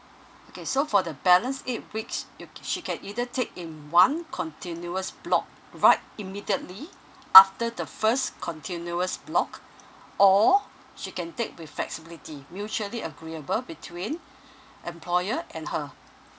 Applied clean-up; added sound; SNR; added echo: none; none; none; none.